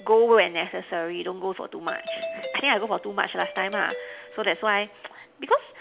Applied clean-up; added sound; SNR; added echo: none; Doorbell; 14 dB; none.